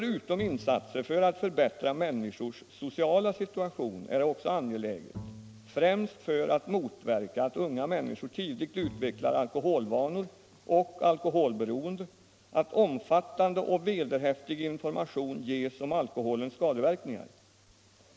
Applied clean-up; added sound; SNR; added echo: none; Bowed string instrument; 17 dB; none.